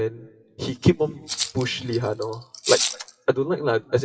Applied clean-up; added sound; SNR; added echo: classical method WPE with log-MMSE.